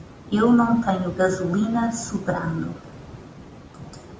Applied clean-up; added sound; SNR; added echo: none; none; none; none.